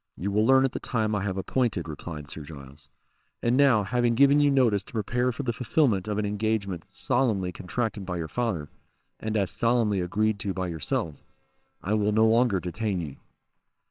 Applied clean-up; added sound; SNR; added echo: neural separator model SepFormer WHAMR!.